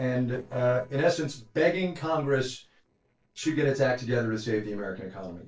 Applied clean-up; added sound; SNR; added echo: neural separator model SepFormer DNS4.